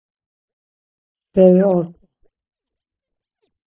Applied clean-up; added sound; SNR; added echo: neural mask model DeepFilterNet 3.